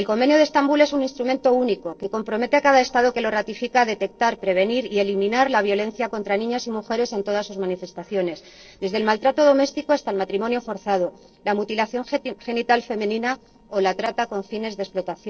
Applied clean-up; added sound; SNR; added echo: neural separator model SepFormer DNS4.